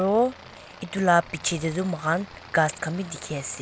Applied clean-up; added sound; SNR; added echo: none; Aircraft; 20 dB; none.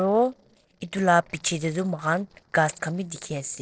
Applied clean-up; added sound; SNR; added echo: neural separator model SepFormer DNS4.